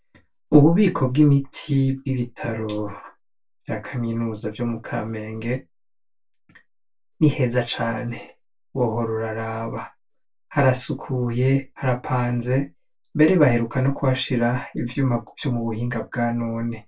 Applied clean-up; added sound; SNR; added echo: none; none; none; reverberation time 0.2 s.